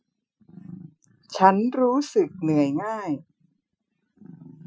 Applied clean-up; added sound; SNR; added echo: classical method Wiener filter.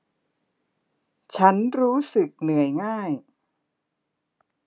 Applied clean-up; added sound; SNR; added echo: none; none; none; none.